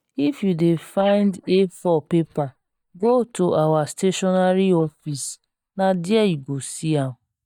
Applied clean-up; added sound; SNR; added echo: neural mask model DeepFilterNet 3.